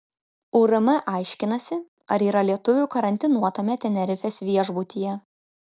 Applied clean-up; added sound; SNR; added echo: none; none; none; none.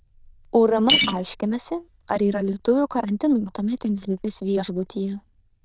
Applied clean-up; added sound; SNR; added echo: neural diffusion model UNIVERSE++.